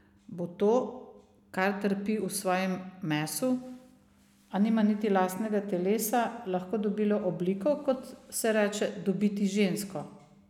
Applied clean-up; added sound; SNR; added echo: none; none; none; none.